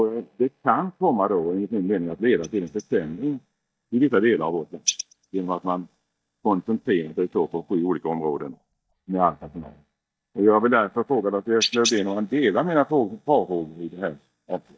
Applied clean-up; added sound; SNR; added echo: neural mask model DeepFilterNet 3.